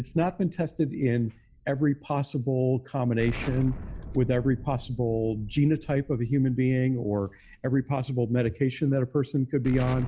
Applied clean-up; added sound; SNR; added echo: none; Explosion; 16 dB; none.